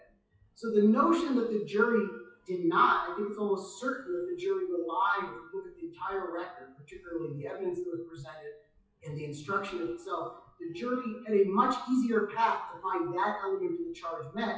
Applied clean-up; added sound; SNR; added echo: classical method WPE with log-MMSE.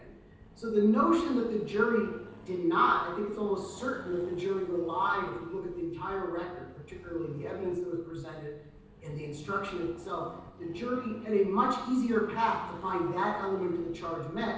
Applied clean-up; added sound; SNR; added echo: none; Accelerating, revving, vroom; 19 dB; reverberation time 0.9 s.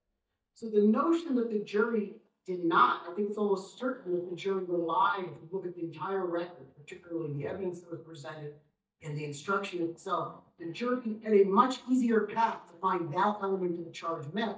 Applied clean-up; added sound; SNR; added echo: neural mask model DeepFilterNet 3.